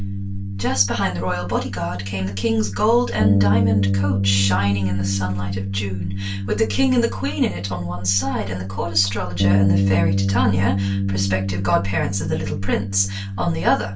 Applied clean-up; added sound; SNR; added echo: none; Bass guitar; 0 dB; reverberation time 0.2 s.